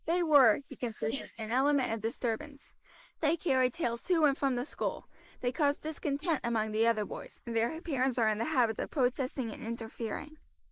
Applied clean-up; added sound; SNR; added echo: neural mask model Resemble Enhance denoiser.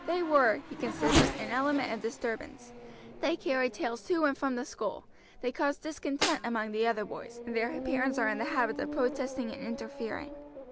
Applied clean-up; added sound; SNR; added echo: none; Snare drum + Race car, auto racing / Accelerating, revving, vroom; 5 dB; none.